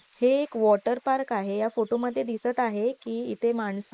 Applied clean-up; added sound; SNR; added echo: neural mask model Resemble Enhance denoiser.